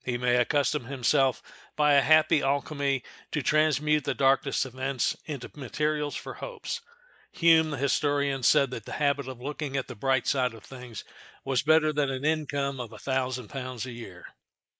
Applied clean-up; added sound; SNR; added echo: neural mask model Resemble Enhance denoiser.